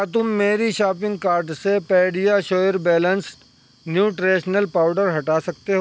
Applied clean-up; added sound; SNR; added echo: none; none; none; none.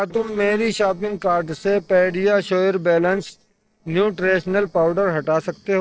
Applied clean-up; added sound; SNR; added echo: neural separator model SepFormer DNS4.